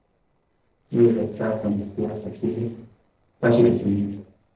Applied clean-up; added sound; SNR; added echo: neural separator model SepFormer DNS4.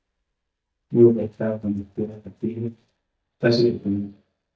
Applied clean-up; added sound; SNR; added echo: neural mask model DeepFilterNet 3.